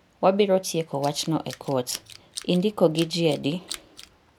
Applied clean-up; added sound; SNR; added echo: none; Tools; 17 dB; none.